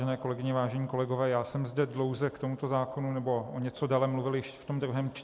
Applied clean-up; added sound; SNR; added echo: none; none; none; none.